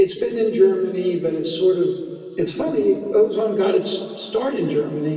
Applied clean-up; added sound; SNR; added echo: none; none; none; reverberation time 2.6 s.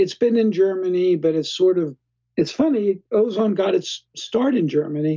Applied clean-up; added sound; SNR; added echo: none; none; none; none.